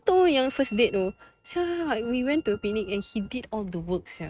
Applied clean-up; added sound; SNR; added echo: neural mask model RNNoise.